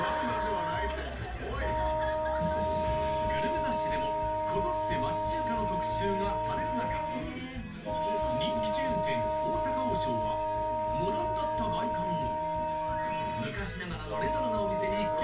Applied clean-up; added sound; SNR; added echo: none; Wind instrument, woodwind instrument; -4 dB; reverberation time 0.2 s.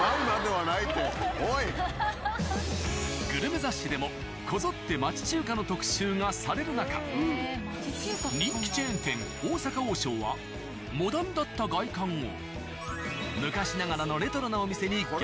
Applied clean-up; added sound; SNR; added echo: none; none; none; none.